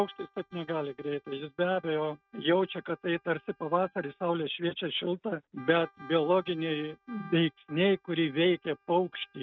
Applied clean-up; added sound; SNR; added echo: neural mask model RNNoise.